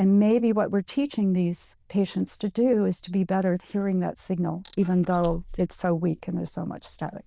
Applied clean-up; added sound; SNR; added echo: neural diffusion model UNIVERSE++.